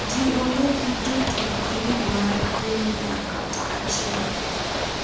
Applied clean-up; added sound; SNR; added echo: none; Ocean / Boat, Water vehicle; 0 dB; reverberation time 0.9 s.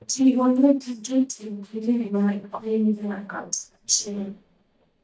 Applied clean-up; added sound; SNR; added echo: neural mask model DeepFilterNet 3.